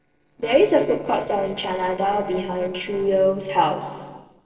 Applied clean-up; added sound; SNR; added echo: neural separator model SepFormer DNS4.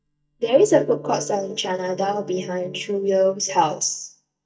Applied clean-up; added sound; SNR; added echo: neural mask model DeepFilterNet 3.